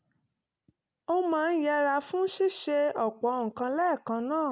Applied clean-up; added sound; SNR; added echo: none; none; none; none.